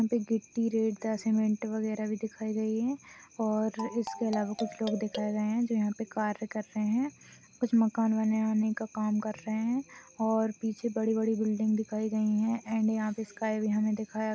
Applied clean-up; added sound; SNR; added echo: none; Marimba, xylophone; 12 dB; none.